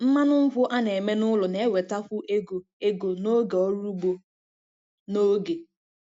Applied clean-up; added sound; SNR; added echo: none; none; none; none.